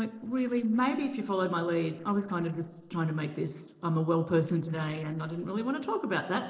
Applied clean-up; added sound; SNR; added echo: neural separator model SepFormer DNS4.